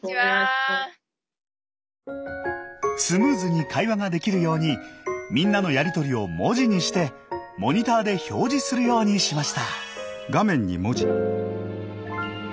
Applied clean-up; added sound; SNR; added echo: none; none; none; none.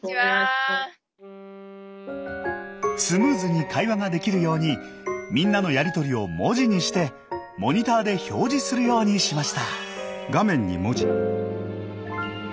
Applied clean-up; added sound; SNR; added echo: none; Wind instrument, woodwind instrument; 18 dB; none.